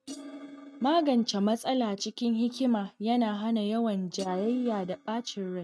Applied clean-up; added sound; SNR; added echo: neural mask model RNNoise.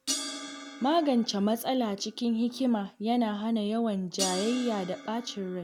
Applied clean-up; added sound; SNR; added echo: none; Crash cymbal; 11 dB; none.